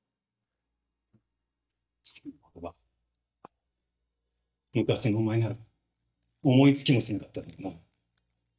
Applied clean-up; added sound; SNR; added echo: neural mask model DeepFilterNet 3.